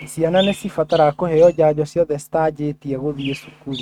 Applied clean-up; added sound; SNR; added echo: neural mask model RNNoise.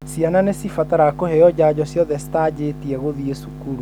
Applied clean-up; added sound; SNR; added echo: none; none; none; none.